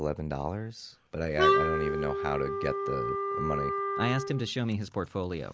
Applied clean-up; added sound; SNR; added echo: none; Wind instrument, woodwind instrument; -3 dB; none.